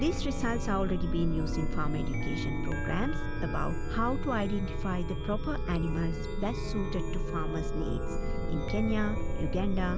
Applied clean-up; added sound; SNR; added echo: none; Chime; -3 dB; none.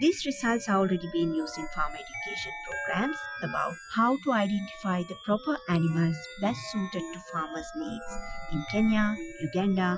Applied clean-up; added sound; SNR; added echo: classical method Wiener filter.